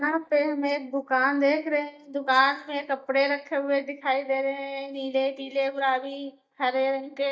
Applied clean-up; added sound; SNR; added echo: neural mask model DeepFilterNet 3.